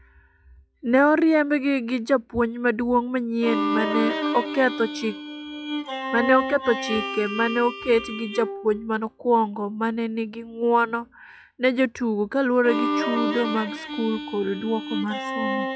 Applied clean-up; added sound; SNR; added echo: classical method log-MMSE.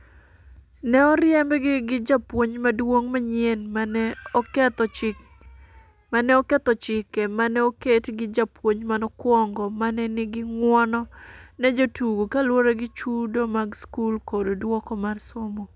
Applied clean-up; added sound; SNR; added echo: none; none; none; none.